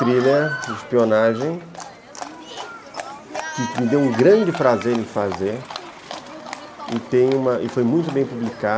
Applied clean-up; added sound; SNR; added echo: none; Livestock, farm animals, working animals; 12 dB; none.